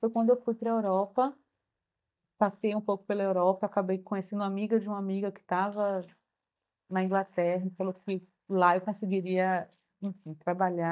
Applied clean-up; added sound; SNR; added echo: neural mask model DeepFilterNet 3.